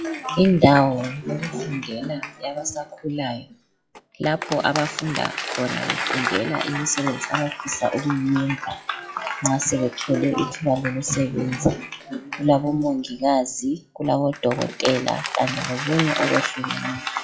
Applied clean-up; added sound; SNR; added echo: classical method WPE with log-MMSE.